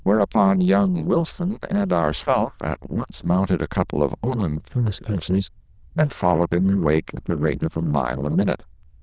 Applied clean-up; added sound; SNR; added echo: neural diffusion model UNIVERSE++.